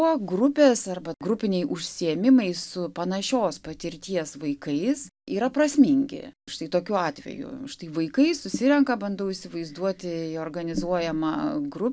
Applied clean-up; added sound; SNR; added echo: none; none; none; none.